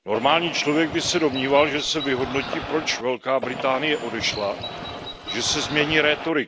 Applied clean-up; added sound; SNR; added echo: none; Bird; 9 dB; none.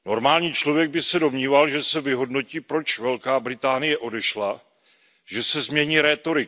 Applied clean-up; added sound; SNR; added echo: none; none; none; none.